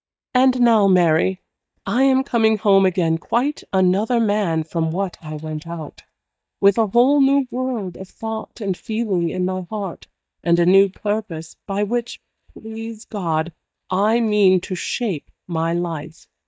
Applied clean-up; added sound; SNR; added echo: neural mask model DeepFilterNet 3.